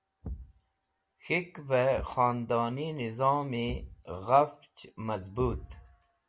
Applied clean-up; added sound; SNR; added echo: none; Thump, thud; 15 dB; none.